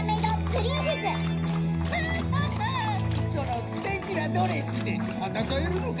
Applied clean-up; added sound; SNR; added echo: none; Dog; 16 dB; reverberation time 0.4 s.